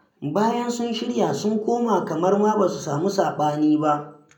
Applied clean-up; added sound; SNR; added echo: none; none; none; reverberation time 0.5 s.